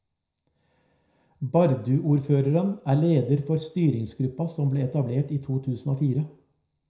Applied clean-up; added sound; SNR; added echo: none; none; none; reverberation time 0.4 s.